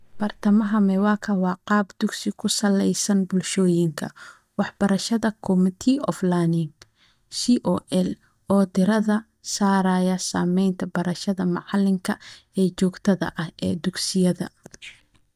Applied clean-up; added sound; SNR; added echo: neural mask model DeepFilterNet 3.